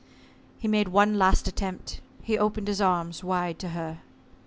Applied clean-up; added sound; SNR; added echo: none; none; none; none.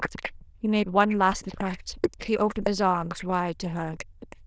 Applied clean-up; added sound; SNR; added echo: neural diffusion model UNIVERSE++.